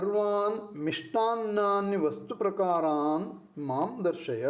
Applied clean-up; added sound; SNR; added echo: none; none; none; none.